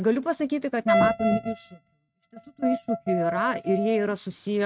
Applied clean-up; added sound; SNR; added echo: neural mask model RNNoise.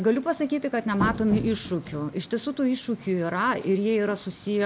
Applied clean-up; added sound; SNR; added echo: none; none; none; none.